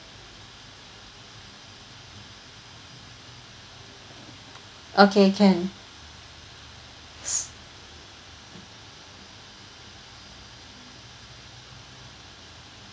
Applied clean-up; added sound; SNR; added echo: none; none; none; none.